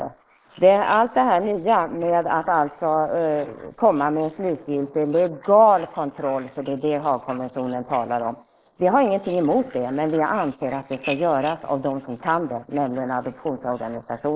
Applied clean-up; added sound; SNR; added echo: neural mask model Resemble Enhance denoiser.